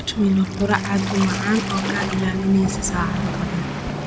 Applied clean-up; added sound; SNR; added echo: none; Waves, surf; 4 dB; none.